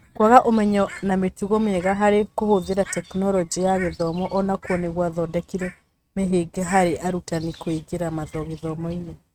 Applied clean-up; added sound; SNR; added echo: neural mask model RNNoise.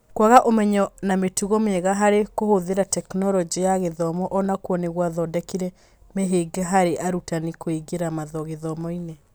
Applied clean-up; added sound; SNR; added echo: none; none; none; none.